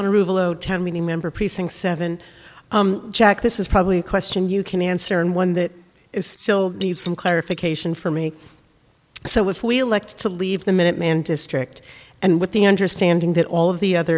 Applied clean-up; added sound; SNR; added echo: neural mask model Resemble Enhance denoiser.